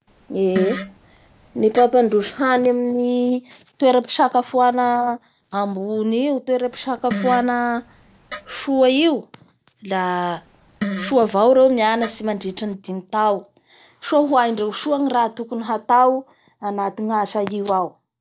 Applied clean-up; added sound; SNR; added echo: none; Fart; 12 dB; none.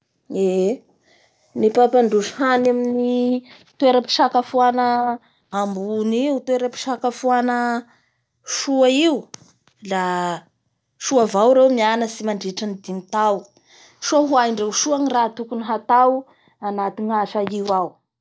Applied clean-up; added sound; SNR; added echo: none; none; none; none.